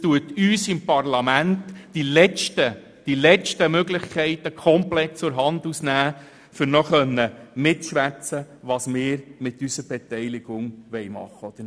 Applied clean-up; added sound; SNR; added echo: none; none; none; none.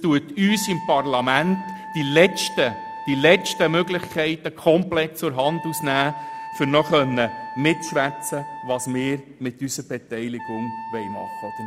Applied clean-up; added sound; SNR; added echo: none; Wind instrument, woodwind instrument; 13 dB; none.